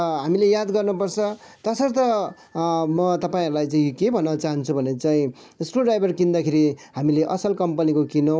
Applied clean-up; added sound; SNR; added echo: none; none; none; none.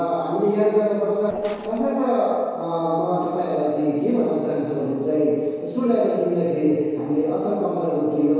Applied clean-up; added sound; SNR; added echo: neural separator model SepFormer DNS4.